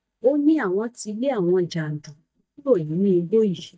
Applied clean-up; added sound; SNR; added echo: neural mask model DeepFilterNet 3.